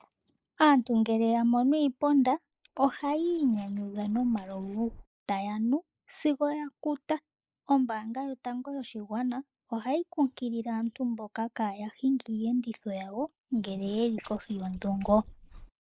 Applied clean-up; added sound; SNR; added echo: neural mask model Resemble Enhance denoiser.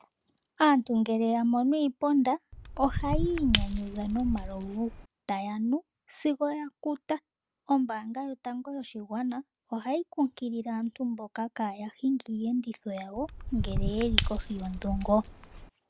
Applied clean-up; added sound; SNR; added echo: none; Shatter / Crushing; 2 dB; none.